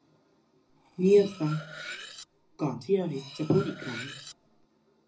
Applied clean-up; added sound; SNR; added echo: none; Cutlery, silverware; 15 dB; reverberation time 0.4 s.